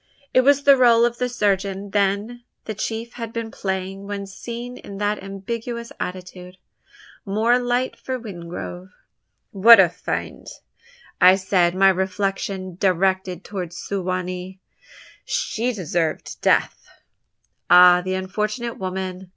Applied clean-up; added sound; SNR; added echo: none; none; none; none.